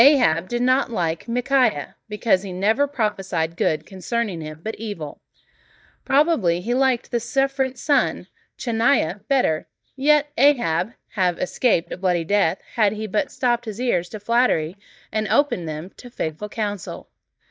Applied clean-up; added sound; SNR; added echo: neural mask model DeepFilterNet 3.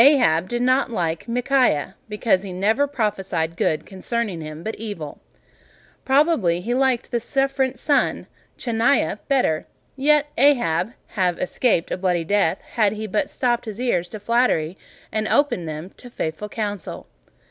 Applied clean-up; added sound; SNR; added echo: none; none; none; none.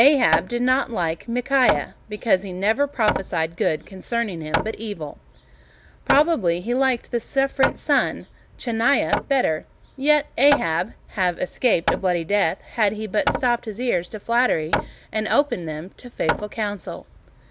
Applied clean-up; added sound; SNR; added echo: none; Hammer; 8 dB; none.